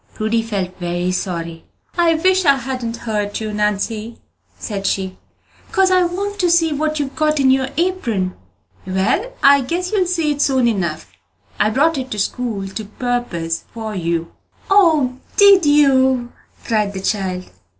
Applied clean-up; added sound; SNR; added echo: none; none; none; none.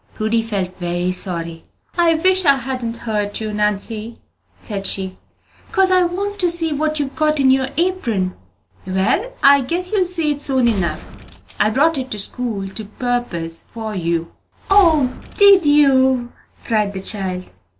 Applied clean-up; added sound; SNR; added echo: none; Gunshot, gunfire; 13 dB; none.